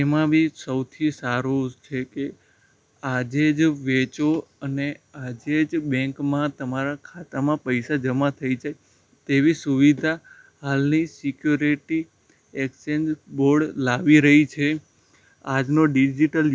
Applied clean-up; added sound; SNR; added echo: none; none; none; none.